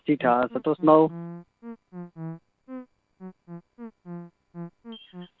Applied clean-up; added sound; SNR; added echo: none; Musical instrument; 14 dB; none.